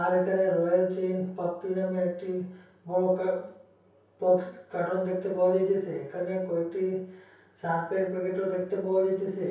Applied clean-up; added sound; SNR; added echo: none; none; none; reverberation time 0.6 s.